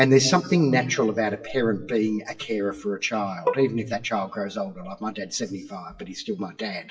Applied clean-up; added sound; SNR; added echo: classical method WPE with log-MMSE.